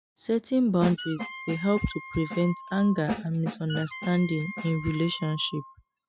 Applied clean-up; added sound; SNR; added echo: classical method spectral subtraction.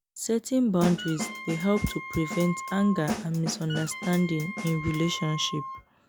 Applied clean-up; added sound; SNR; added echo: none; Snare drum + Wind instrument, woodwind instrument; 8 dB; none.